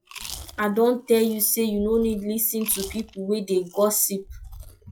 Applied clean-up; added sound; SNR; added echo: classical method log-MMSE.